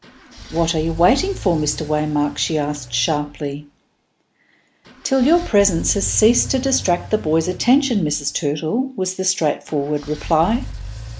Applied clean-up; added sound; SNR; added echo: none; Bowed string instrument + Engine / Car; 14 dB; none.